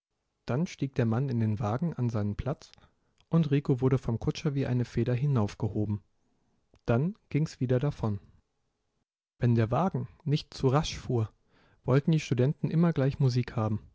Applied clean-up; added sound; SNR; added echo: none; none; none; none.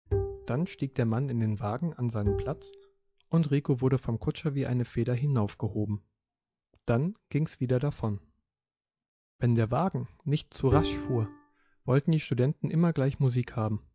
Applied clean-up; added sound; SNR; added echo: classical method log-MMSE.